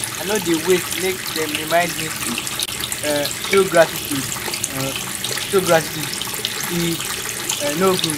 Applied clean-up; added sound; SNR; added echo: none; Water tap, faucet; 3 dB; none.